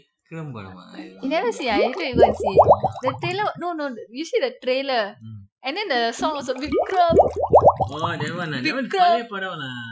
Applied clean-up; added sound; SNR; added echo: classical method Wiener filter.